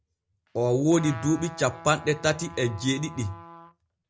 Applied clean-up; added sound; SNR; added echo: none; Trumpet; 17 dB; none.